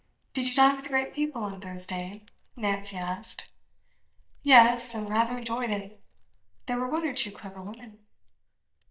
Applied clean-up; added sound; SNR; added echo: neural mask model DeepFilterNet 3.